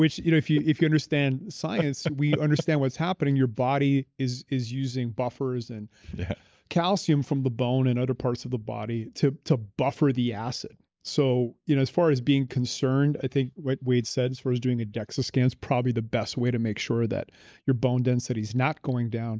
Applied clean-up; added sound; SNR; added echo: neural mask model Resemble Enhance denoiser.